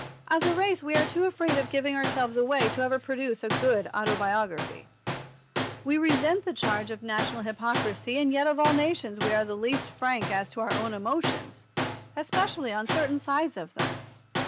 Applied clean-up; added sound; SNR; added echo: none; Tools; 6 dB; none.